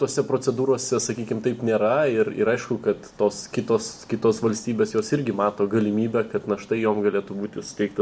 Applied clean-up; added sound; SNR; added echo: none; none; none; none.